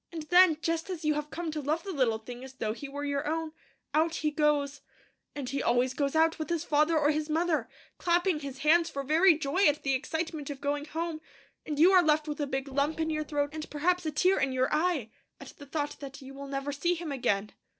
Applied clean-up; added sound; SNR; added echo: neural separator model SepFormer DNS4.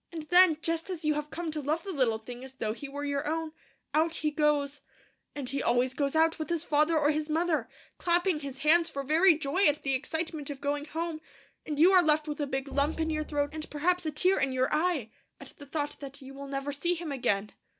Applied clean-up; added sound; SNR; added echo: none; Drum; 13 dB; none.